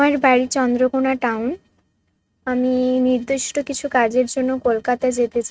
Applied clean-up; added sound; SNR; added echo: neural mask model RNNoise.